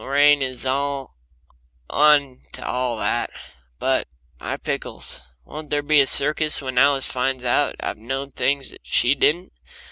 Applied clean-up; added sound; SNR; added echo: none; none; none; none.